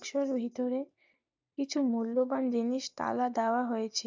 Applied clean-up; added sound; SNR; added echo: neural mask model DeepFilterNet 3.